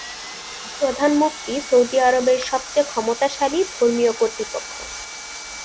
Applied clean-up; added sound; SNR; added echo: none; Sawing; 13 dB; none.